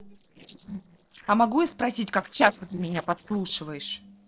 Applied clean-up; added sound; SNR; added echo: neural separator model SepFormer DNS4.